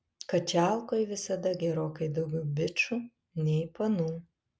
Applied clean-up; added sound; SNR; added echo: none; none; none; none.